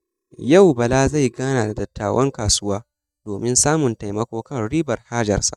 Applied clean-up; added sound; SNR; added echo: neural mask model DeepFilterNet 3.